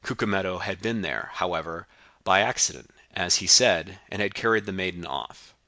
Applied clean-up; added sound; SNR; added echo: none; none; none; none.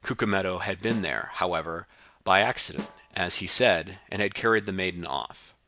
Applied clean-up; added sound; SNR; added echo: none; Snare drum; 17 dB; none.